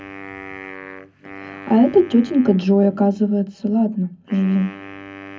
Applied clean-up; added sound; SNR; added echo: none; Wind instrument, woodwind instrument; 18 dB; reverberation time 0.3 s.